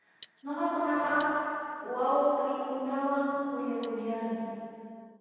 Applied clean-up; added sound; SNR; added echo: none; Cutlery, silverware; 19 dB; reverberation time 2.2 s.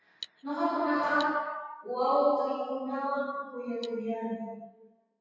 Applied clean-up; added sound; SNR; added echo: classical method WPE with log-MMSE.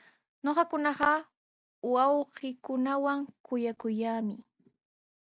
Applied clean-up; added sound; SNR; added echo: none; none; none; none.